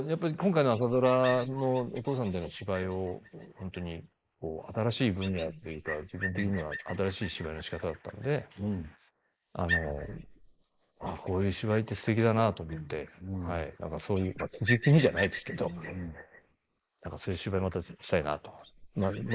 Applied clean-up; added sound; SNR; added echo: neural mask model Resemble Enhance denoiser.